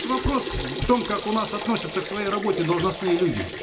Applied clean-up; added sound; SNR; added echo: none; Liquid; 7 dB; reverberation time 2.7 s.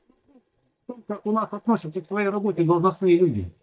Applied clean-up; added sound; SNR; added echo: neural mask model DeepFilterNet 3.